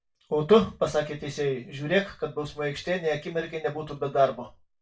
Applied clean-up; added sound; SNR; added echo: none; none; none; reverberation time 0.2 s.